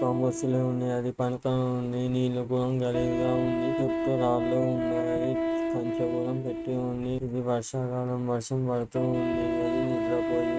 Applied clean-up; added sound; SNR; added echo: neural mask model RNNoise.